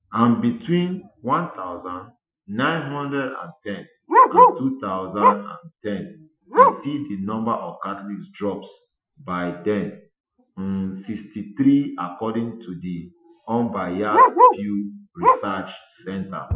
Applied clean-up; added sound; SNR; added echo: classical method Wiener filter.